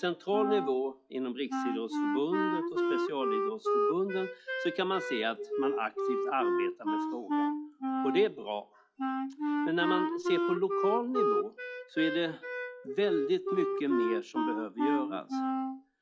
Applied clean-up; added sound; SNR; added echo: classical method log-MMSE.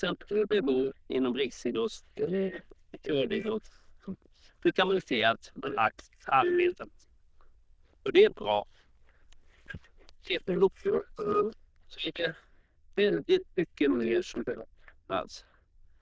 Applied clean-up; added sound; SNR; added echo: neural diffusion model UNIVERSE++.